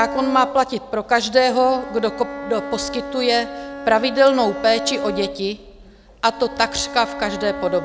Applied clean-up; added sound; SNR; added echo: none; Bowed string instrument; 11 dB; none.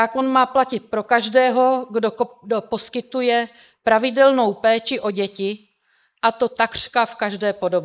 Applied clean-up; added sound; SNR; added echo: neural mask model Resemble Enhance denoiser.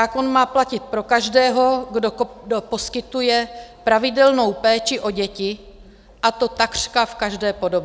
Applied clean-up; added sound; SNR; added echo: none; none; none; none.